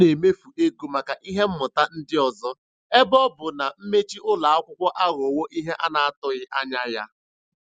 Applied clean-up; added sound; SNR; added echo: none; none; none; none.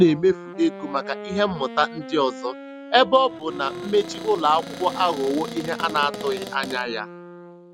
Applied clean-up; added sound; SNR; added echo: none; Wind instrument, woodwind instrument + Cupboard open or close; 12 dB; none.